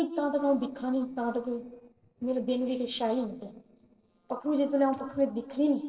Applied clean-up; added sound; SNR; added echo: neural separator model SepFormer DNS4.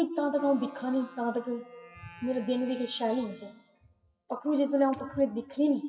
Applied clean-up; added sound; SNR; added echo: classical method WPE with log-MMSE.